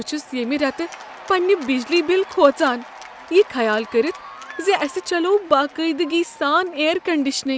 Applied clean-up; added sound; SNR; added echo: none; Applause / Cheering; 19 dB; none.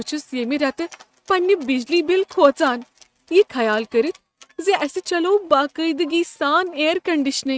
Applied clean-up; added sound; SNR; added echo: neural mask model RNNoise.